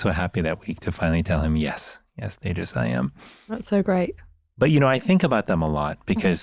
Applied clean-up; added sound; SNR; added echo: none; none; none; none.